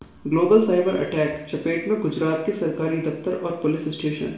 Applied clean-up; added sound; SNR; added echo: none; none; none; reverberation time 0.6 s.